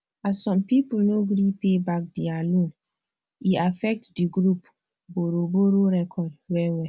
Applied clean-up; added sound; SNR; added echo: none; none; none; none.